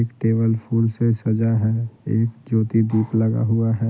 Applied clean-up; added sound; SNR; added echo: none; none; none; none.